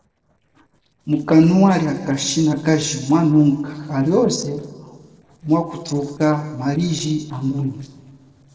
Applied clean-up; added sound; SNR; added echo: neural separator model SepFormer DNS4.